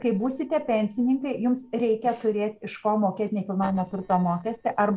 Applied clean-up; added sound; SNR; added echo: neural separator model SepFormer DNS4.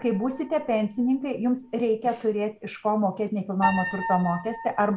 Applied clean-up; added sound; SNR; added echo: none; Piano; 10 dB; none.